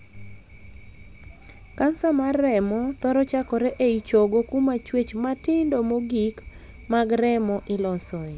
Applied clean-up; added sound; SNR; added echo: none; none; none; none.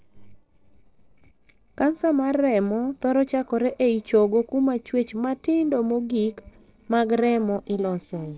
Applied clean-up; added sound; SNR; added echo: neural separator model SepFormer DNS4.